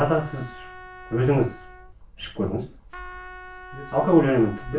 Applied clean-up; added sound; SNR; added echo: none; Trumpet; 18 dB; reverberation time 0.3 s.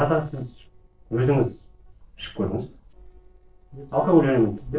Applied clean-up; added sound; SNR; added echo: neural separator model SepFormer DNS4.